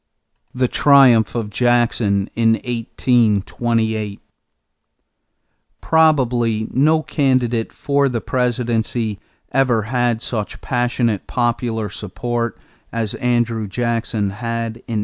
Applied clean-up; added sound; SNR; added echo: none; none; none; none.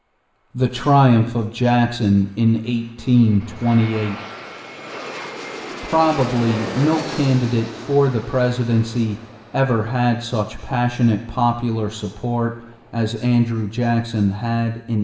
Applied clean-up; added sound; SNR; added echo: none; Aircraft; 16 dB; reverberation time 0.8 s.